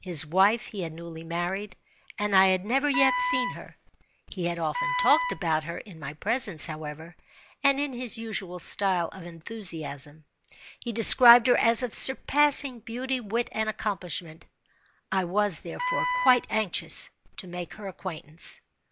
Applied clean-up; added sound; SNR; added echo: none; Wind instrument, woodwind instrument; 5 dB; none.